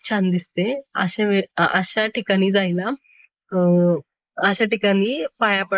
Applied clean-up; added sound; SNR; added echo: neural mask model Resemble Enhance denoiser.